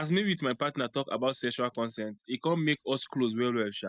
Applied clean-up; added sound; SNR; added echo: neural mask model RNNoise.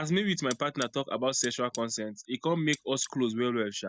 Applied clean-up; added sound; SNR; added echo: none; Cutlery, silverware; 15 dB; none.